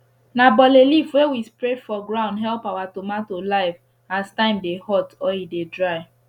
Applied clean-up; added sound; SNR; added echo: none; none; none; none.